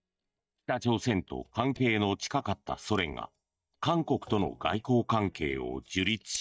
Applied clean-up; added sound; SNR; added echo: neural mask model DeepFilterNet 3.